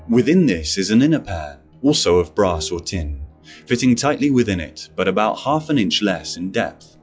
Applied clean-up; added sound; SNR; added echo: classical method log-MMSE.